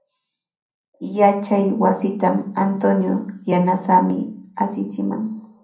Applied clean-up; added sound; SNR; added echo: none; none; none; reverberation time 0.5 s.